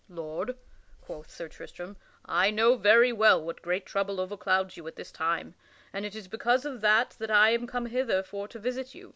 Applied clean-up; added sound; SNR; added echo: none; none; none; none.